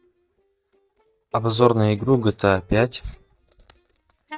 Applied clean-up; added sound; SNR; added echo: neural mask model DeepFilterNet 3.